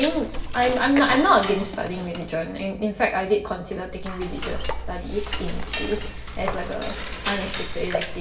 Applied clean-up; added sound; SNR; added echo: none; Cutlery, silverware / Dishes, pots, and pans; 6 dB; reverberation time 0.7 s.